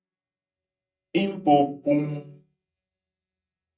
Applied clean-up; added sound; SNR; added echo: neural mask model DeepFilterNet 3.